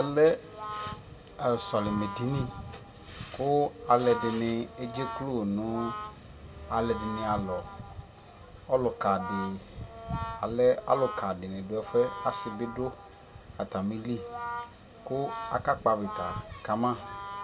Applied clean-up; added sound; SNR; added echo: none; Brass instrument; 11 dB; reverberation time 1.4 s.